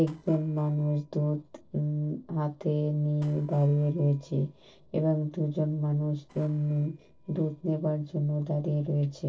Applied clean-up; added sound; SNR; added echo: neural separator model SepFormer DNS4.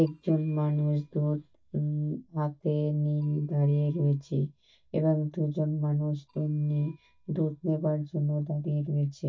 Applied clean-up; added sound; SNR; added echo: neural mask model DeepFilterNet 3.